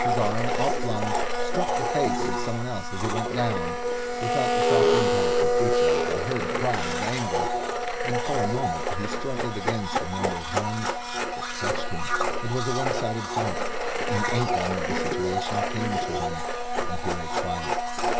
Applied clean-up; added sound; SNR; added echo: none; Domestic sounds, home sounds; -3 dB; none.